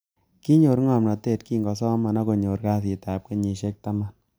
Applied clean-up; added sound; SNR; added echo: none; none; none; none.